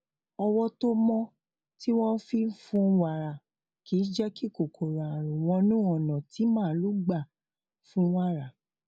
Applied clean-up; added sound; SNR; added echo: none; none; none; none.